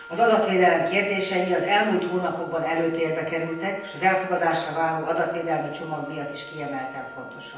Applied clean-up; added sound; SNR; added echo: none; Wind instrument, woodwind instrument; 18 dB; reverberation time 0.9 s.